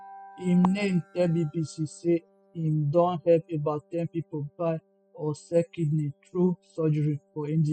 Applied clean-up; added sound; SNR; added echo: classical method spectral subtraction.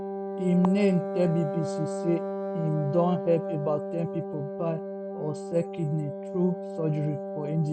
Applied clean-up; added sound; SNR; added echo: none; Wind instrument, woodwind instrument; 5 dB; none.